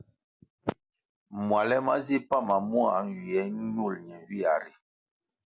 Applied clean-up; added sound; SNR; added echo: none; none; none; none.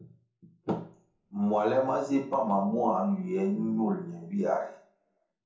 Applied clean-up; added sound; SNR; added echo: none; none; none; reverberation time 0.7 s.